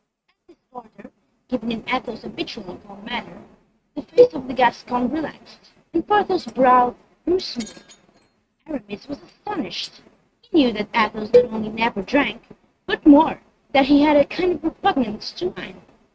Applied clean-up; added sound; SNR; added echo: neural mask model RNNoise.